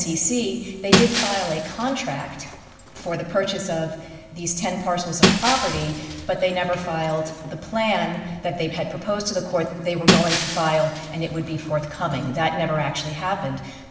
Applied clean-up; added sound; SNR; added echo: none; Shatter; 2 dB; reverberation time 1.2 s.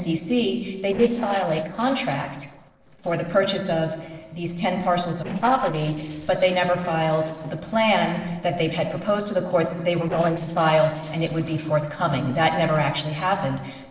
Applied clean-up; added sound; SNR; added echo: neural separator model SepFormer DNS4.